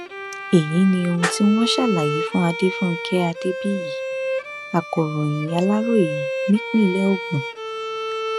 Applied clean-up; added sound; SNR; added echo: none; Bowed string instrument; 6 dB; none.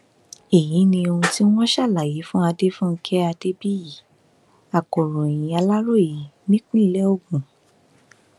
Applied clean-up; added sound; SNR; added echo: none; none; none; none.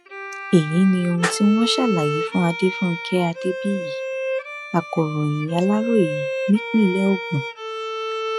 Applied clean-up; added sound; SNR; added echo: classical method log-MMSE.